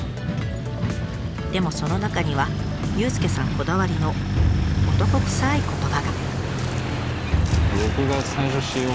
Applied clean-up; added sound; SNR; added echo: none; Truck; 1 dB; none.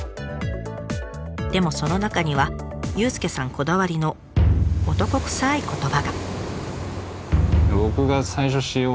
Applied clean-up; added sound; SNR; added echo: none; none; none; none.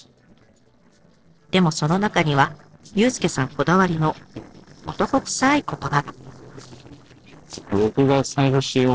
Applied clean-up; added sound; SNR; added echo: neural separator model SepFormer DNS4.